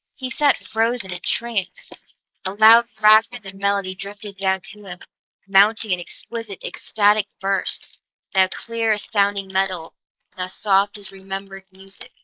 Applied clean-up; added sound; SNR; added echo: neural mask model Resemble Enhance denoiser.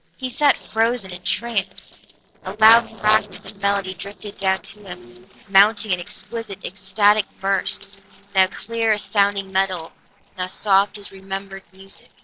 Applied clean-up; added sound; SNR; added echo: neural separator model SepFormer DNS4.